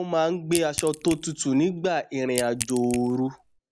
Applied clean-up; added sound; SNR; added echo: none; Crack / Crushing; 10 dB; none.